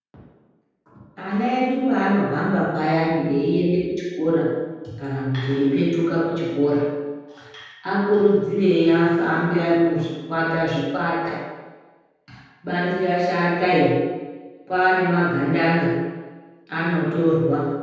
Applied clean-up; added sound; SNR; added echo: none; none; none; reverberation time 1.2 s.